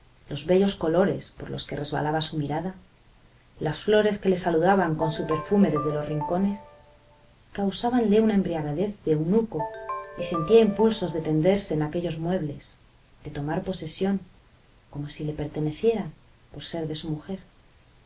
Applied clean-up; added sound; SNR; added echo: none; Ringtone; 10 dB; none.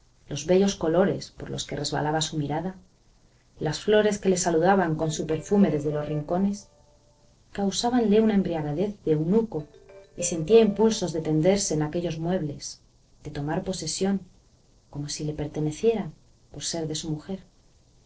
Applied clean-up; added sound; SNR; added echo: neural separator model SepFormer DNS4.